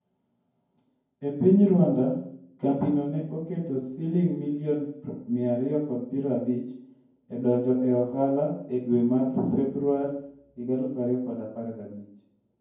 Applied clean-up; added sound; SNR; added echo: none; none; none; reverberation time 0.9 s.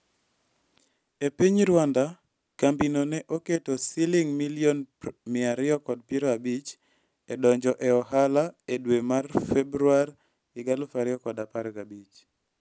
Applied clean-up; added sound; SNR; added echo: none; none; none; none.